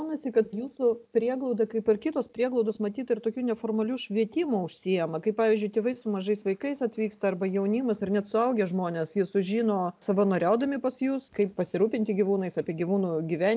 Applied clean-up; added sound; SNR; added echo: none; none; none; none.